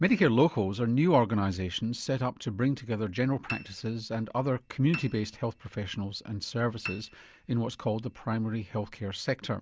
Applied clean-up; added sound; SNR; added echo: none; Piano; 16 dB; none.